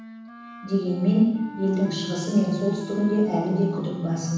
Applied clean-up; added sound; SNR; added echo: none; Wind instrument, woodwind instrument; 15 dB; reverberation time 1.1 s.